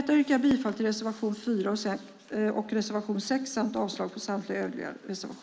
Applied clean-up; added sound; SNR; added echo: none; none; none; none.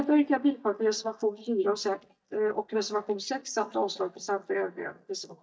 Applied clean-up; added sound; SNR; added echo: neural mask model DeepFilterNet 3.